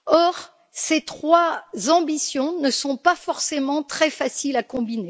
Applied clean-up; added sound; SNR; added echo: none; none; none; none.